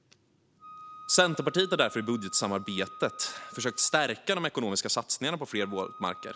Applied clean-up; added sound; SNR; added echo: none; Wind instrument, woodwind instrument; 17 dB; none.